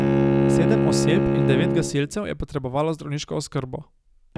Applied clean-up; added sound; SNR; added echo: none; Bowed string instrument; -4 dB; none.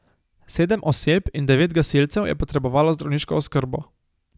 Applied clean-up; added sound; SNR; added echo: none; none; none; none.